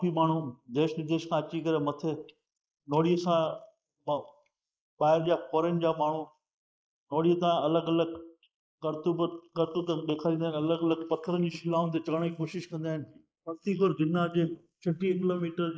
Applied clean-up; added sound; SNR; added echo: neural mask model Resemble Enhance denoiser.